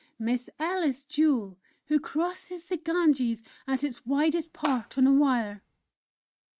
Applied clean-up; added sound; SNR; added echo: neural mask model RNNoise.